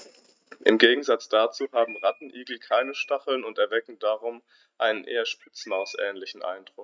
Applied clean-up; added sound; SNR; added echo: neural mask model RNNoise.